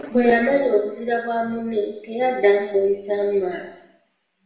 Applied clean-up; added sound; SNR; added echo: none; none; none; reverberation time 0.9 s.